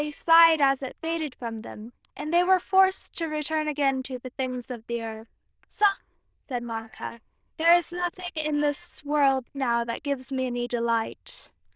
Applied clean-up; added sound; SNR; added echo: neural diffusion model UNIVERSE++.